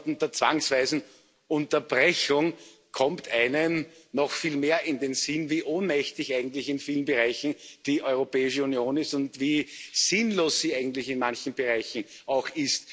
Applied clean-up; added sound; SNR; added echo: none; none; none; none.